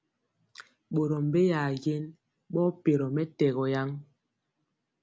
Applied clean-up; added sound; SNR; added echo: none; none; none; none.